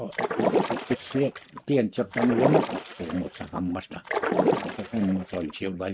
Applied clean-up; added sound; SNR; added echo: neural mask model RNNoise.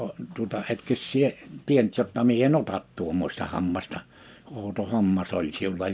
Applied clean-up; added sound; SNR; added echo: none; none; none; none.